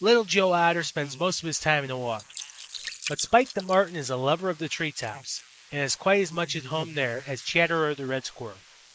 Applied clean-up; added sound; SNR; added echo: neural mask model Resemble Enhance denoiser.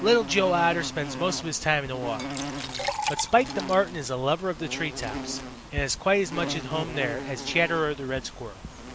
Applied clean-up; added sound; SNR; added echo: none; Insect + Liquid; 8 dB; none.